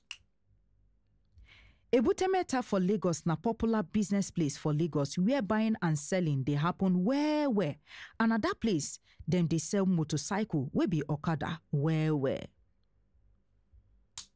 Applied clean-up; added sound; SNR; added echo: none; none; none; none.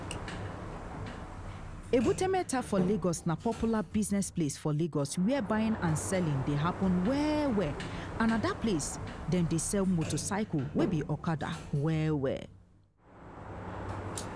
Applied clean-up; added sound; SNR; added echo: none; Sliding door; 9 dB; none.